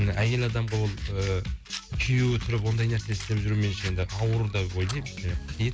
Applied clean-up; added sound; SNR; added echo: none; Fire; 19 dB; none.